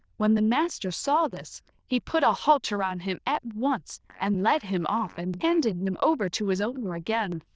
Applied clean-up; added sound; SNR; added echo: neural diffusion model UNIVERSE++.